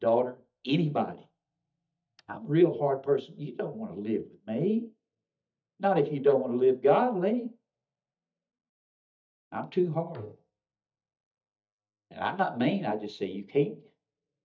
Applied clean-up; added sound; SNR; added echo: neural mask model DeepFilterNet 3.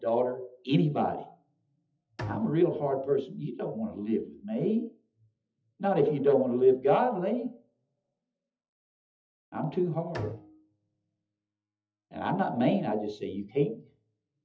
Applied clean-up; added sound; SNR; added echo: classical method WPE with log-MMSE.